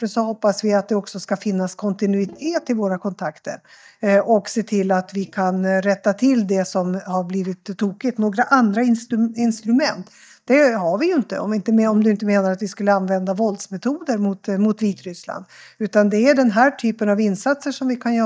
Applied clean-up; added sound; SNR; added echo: neural mask model DeepFilterNet 3.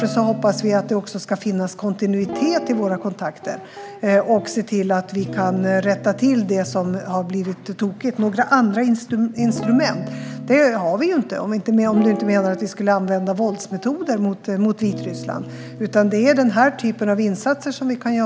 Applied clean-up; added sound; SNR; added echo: none; Guitar; 13 dB; none.